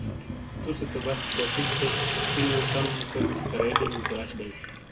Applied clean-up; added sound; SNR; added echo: none; Sink (filling or washing); -4 dB; reverberation time 0.2 s.